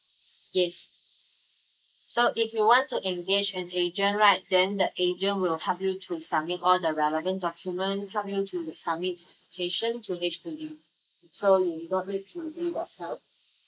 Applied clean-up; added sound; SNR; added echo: neural mask model Resemble Enhance denoiser.